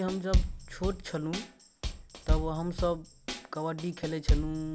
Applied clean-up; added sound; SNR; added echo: none; Drum kit; -3 dB; none.